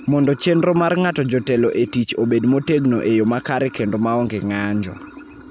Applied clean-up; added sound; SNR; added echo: none; Sink (filling or washing) / Water; 20 dB; none.